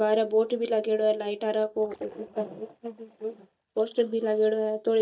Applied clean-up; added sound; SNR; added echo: neural mask model DeepFilterNet 3.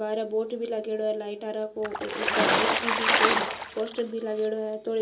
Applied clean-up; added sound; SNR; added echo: none; Water / Splash, splatter; -4 dB; reverberation time 0.2 s.